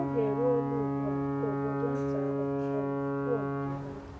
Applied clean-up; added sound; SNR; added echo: none; Alarm / Ocean / Boat, Water vehicle; -4 dB; none.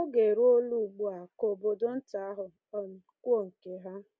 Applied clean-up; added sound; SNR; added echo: none; none; none; none.